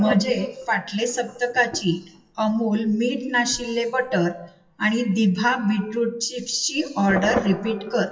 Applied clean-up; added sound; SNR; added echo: classical method WPE with log-MMSE.